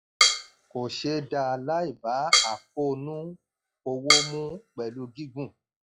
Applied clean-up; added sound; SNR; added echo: classical method log-MMSE.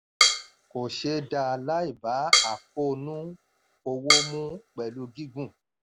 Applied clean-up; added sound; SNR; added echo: none; Drum kit; -3 dB; none.